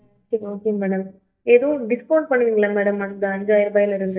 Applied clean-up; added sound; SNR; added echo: neural mask model DeepFilterNet 3.